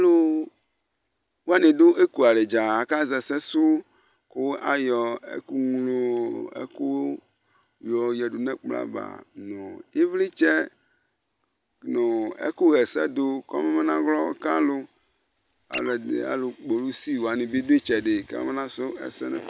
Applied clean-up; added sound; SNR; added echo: none; Squeak; 14 dB; none.